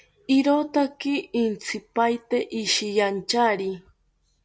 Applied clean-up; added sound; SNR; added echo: none; none; none; none.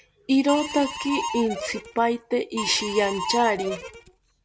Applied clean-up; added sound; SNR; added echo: none; Harmonica; 8 dB; none.